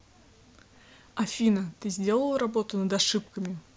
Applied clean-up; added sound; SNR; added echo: none; none; none; none.